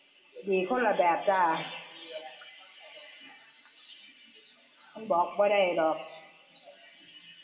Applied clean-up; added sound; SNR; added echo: none; none; none; reverberation time 0.4 s.